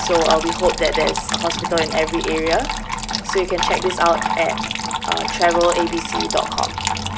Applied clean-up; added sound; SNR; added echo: none; Trickle, dribble / Water tap, faucet; 2 dB; none.